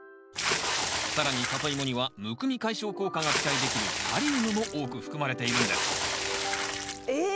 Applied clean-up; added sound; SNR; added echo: none; Water / Splash, splatter; -1 dB; none.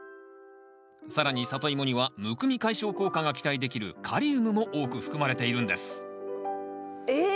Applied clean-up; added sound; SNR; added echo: none; none; none; none.